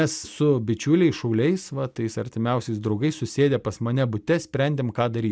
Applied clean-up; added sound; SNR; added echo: none; none; none; none.